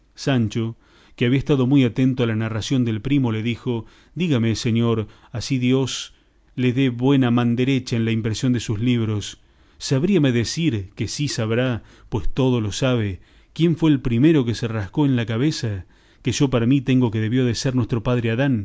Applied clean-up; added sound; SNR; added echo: none; none; none; none.